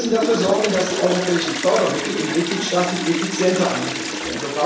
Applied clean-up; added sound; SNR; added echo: none; Toilet flush; 5 dB; reverberation time 0.7 s.